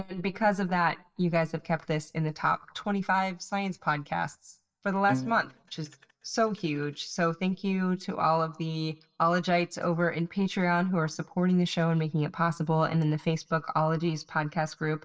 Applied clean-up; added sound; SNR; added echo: neural mask model DeepFilterNet 3.